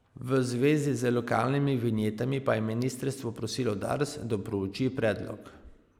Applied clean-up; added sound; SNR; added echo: none; none; none; none.